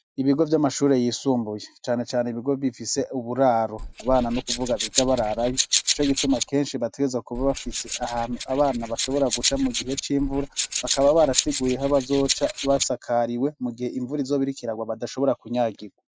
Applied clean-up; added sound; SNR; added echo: neural mask model RNNoise.